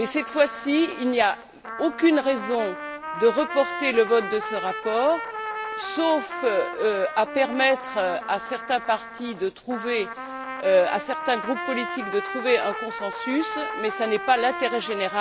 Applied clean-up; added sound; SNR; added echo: none; Trumpet; 9 dB; none.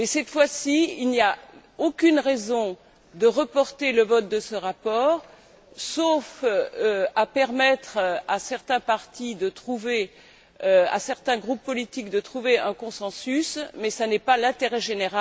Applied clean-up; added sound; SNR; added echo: none; none; none; none.